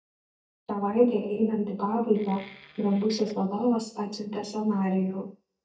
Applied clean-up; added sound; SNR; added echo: neural mask model DeepFilterNet 3.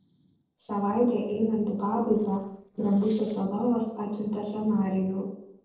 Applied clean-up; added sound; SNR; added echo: neural separator model SepFormer DNS4.